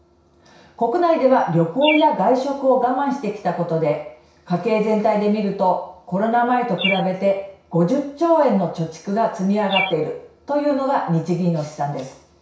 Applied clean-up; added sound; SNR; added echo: none; Bird; 9 dB; reverberation time 0.6 s.